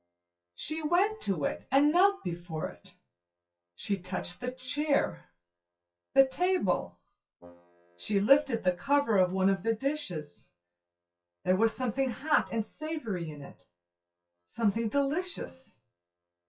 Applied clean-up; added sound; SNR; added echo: classical method WPE with log-MMSE.